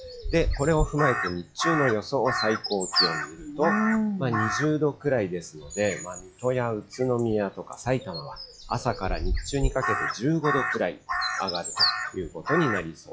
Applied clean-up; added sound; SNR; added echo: classical method log-MMSE.